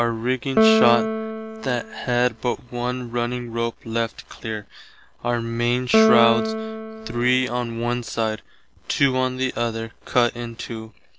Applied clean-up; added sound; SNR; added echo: none; Piano; 1 dB; none.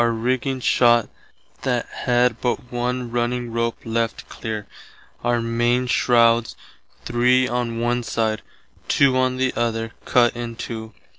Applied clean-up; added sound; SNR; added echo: none; none; none; none.